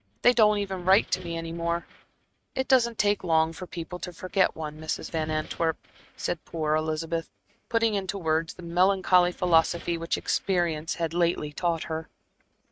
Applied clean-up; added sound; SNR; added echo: neural mask model RNNoise.